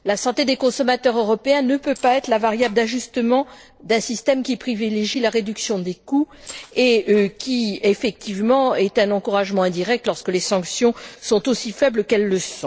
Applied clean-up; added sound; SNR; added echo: neural separator model SepFormer DNS4.